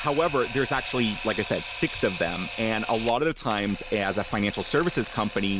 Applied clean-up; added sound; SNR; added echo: none; Camera; 11 dB; none.